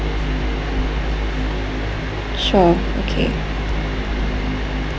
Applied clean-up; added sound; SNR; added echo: none; none; none; none.